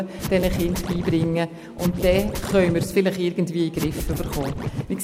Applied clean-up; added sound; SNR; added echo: none; Scratching (performance technique); 5 dB; none.